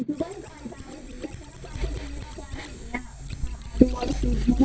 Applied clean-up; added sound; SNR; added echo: neural mask model DeepFilterNet 3.